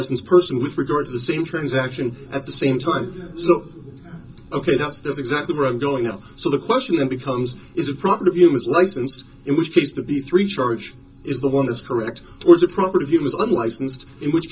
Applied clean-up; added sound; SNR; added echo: none; none; none; reverberation time 0.2 s.